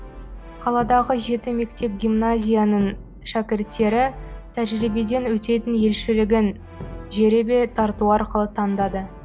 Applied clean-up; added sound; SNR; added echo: none; Brass instrument; 15 dB; none.